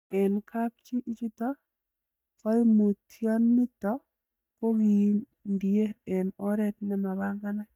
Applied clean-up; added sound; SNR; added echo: neural mask model DeepFilterNet 3.